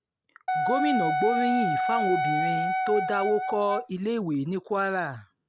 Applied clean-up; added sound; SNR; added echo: none; Wind instrument, woodwind instrument; -1 dB; none.